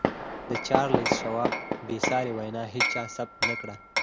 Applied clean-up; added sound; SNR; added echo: none; Hammer + Fireworks; -3 dB; none.